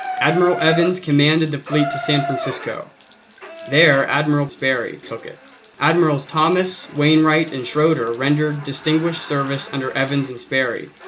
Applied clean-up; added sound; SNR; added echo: none; Bathtub (filling or washing) / Water tap, faucet; 13 dB; none.